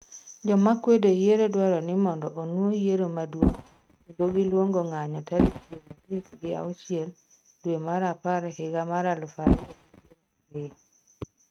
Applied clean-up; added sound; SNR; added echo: neural mask model RNNoise.